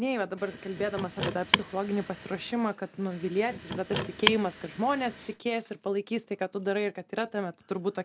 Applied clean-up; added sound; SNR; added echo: none; Car; 3 dB; none.